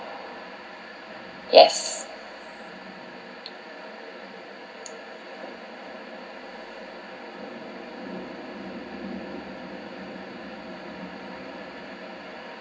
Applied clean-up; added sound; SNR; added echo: none; none; none; reverberation time 0.4 s.